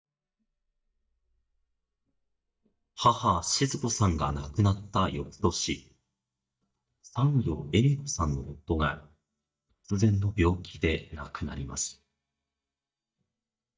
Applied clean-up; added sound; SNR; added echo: neural mask model DeepFilterNet 3.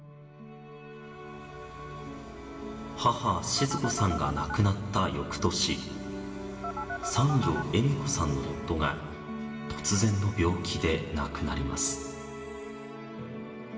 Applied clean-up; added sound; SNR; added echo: none; Telephone; 6 dB; reverberation time 2.3 s.